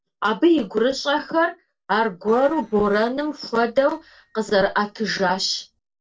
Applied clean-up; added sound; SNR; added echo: neural separator model SepFormer DNS4.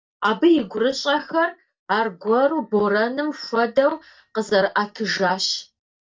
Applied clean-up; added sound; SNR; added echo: neural mask model DeepFilterNet 3.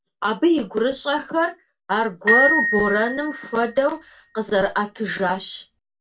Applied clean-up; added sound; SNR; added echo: none; Glockenspiel; 2 dB; reverberation time 0.2 s.